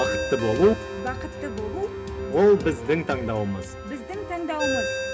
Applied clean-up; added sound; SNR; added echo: none; Ringtone; 8 dB; reverberation time 0.3 s.